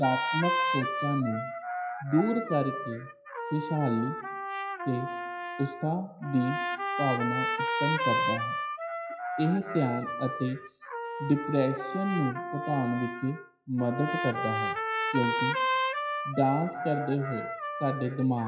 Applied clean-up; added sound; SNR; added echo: classical method WPE with log-MMSE.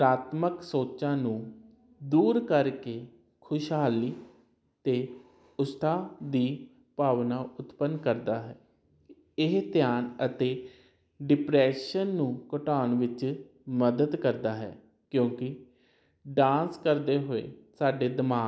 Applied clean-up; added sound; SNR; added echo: none; none; none; none.